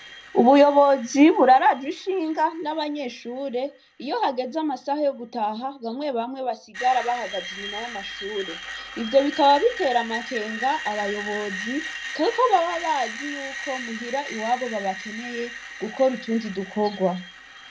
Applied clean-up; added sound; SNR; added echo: none; Screech; 13 dB; reverberation time 0.4 s.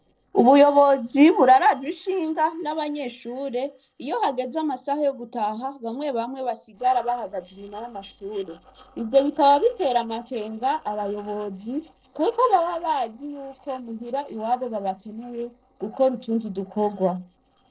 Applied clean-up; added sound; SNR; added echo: neural separator model SepFormer DNS4.